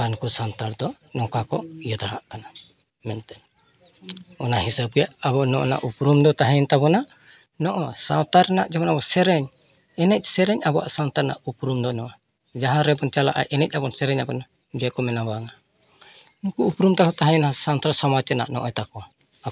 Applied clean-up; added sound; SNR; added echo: none; none; none; none.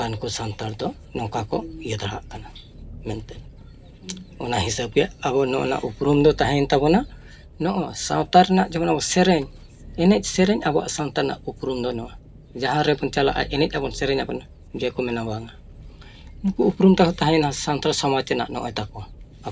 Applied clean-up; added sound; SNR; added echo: none; Engine; 18 dB; reverberation time 0.3 s.